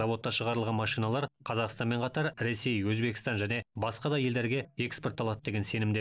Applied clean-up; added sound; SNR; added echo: none; none; none; none.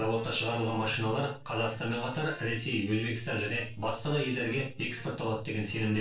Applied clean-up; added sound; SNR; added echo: neural separator model SepFormer DNS4.